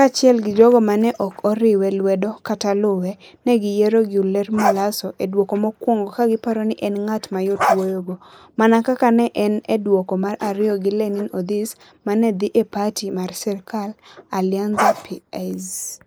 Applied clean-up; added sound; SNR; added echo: neural mask model Resemble Enhance denoiser.